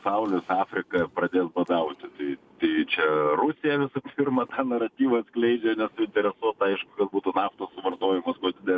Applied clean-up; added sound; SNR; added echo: none; none; none; none.